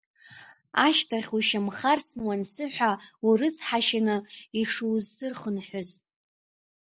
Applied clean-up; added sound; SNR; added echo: none; none; none; none.